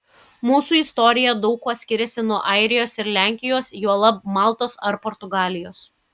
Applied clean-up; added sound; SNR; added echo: none; none; none; none.